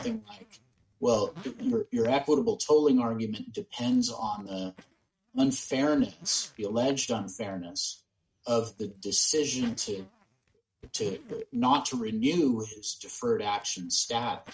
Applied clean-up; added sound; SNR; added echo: neural mask model RNNoise.